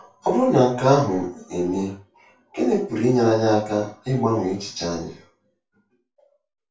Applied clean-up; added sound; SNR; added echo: none; none; none; reverberation time 0.3 s.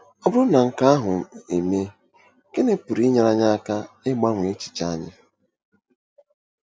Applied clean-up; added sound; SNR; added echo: none; none; none; none.